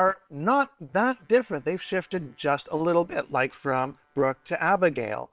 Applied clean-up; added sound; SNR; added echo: neural separator model SepFormer WHAM!.